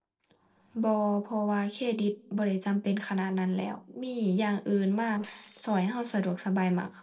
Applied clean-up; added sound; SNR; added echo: neural separator model SepFormer DNS4.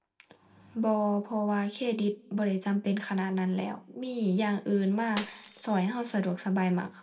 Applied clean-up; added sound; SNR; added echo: none; Shatter; 20 dB; reverberation time 0.3 s.